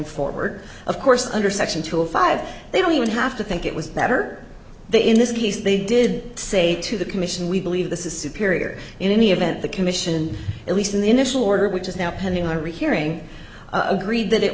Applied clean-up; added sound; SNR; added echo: none; none; none; none.